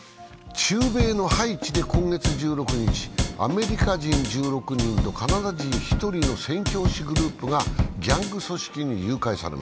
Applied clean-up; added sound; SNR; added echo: none; Drum / Drum kit; 0 dB; none.